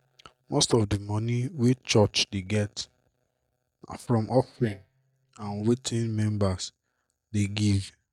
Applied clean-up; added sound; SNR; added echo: neural mask model DeepFilterNet 3.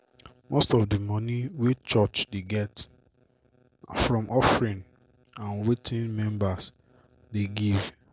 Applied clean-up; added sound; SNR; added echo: none; none; none; none.